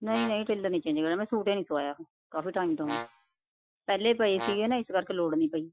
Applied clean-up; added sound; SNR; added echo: classical method Wiener filter.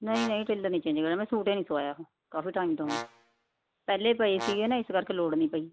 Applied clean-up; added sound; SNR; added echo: none; Brass instrument; 12 dB; none.